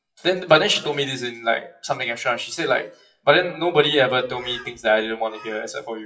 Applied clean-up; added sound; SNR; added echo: classical method WPE with log-MMSE.